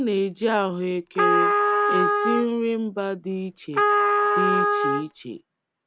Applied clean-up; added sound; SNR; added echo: none; Trumpet; -5 dB; none.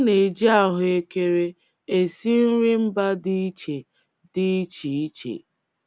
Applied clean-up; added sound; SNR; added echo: none; none; none; none.